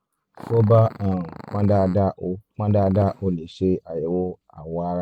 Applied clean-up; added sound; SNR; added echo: none; Growling; 20 dB; none.